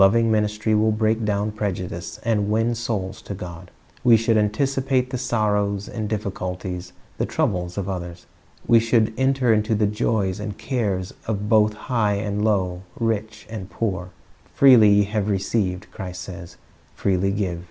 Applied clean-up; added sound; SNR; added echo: none; none; none; none.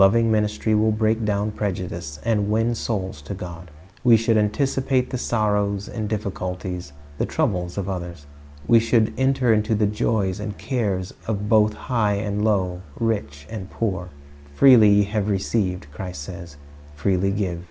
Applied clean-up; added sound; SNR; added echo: none; Musical instrument; 20 dB; none.